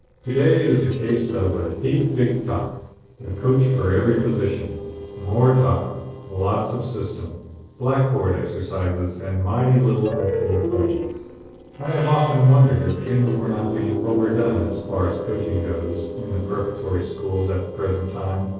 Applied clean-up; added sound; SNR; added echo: neural separator model SepFormer DNS4.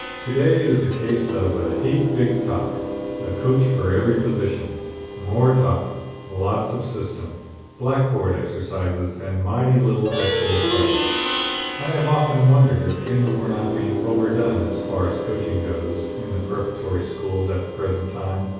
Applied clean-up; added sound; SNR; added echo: none; Plucked string instrument; 6 dB; reverberation time 1.3 s.